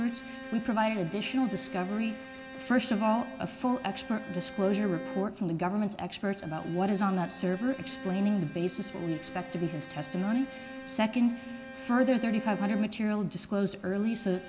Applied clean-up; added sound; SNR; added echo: none; Bowed string instrument; 14 dB; reverberation time 2.1 s.